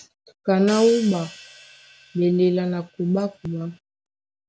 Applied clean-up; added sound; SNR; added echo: none; Hi-hat; 18 dB; none.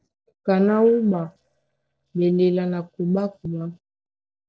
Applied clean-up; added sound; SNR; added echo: neural separator model SepFormer DNS4.